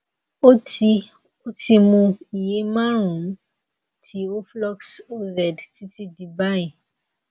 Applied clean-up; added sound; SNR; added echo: none; none; none; none.